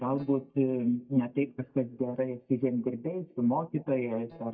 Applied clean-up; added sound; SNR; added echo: neural mask model DeepFilterNet 3.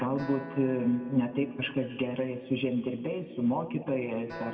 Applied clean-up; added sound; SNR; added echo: none; Acoustic guitar; 18 dB; reverberation time 1.8 s.